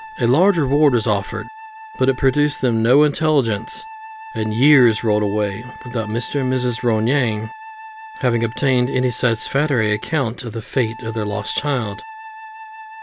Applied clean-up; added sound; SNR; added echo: none; Wind instrument, woodwind instrument; 17 dB; none.